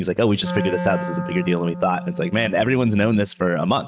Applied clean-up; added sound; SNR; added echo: neural mask model RNNoise.